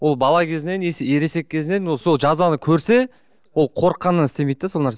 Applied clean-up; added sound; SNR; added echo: none; none; none; none.